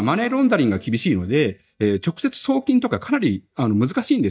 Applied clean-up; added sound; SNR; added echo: neural mask model DeepFilterNet 3.